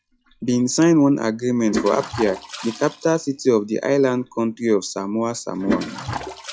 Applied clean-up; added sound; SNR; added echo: classical method log-MMSE.